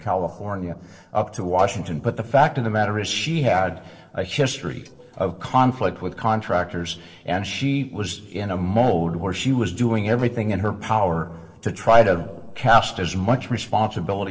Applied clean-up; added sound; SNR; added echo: neural separator model SepFormer DNS4.